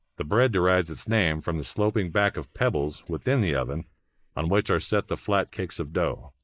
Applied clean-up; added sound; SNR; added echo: neural mask model Resemble Enhance denoiser.